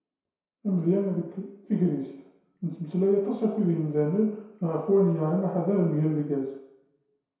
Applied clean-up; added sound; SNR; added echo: none; none; none; reverberation time 0.7 s.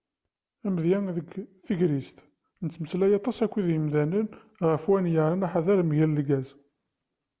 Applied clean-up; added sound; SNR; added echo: none; none; none; none.